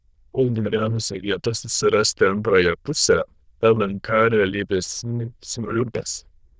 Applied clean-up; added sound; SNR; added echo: neural diffusion model UNIVERSE++.